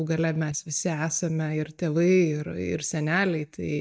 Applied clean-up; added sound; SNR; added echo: neural mask model DeepFilterNet 3.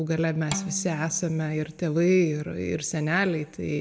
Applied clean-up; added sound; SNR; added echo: none; Bowed string instrument; 15 dB; reverberation time 1.3 s.